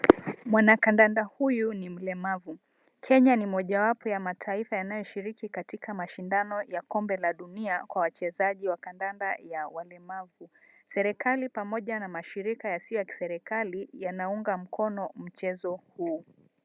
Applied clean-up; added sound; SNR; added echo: none; none; none; none.